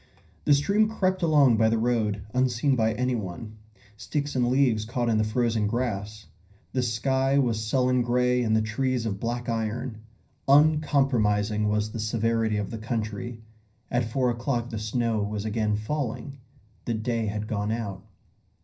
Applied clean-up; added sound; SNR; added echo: none; none; none; reverberation time 0.4 s.